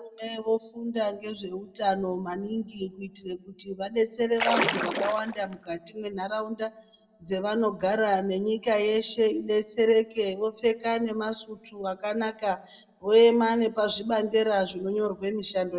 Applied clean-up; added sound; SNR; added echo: none; Splash, splatter; 2 dB; reverberation time 0.7 s.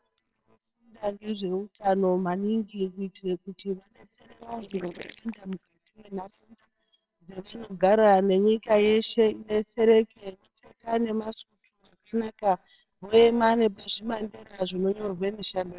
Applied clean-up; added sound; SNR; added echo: neural separator model SepFormer WHAMR!.